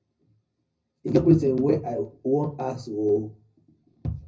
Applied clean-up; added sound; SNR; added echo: none; none; none; reverberation time 0.4 s.